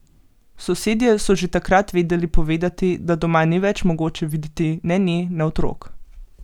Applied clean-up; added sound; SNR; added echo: none; none; none; none.